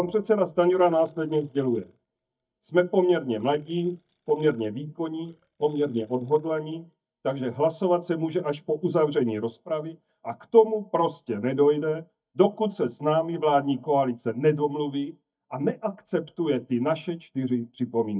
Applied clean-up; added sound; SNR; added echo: neural mask model DeepFilterNet 3.